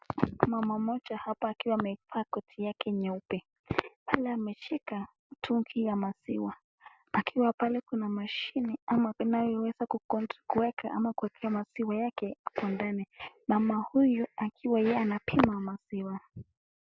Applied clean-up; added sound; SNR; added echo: none; none; none; none.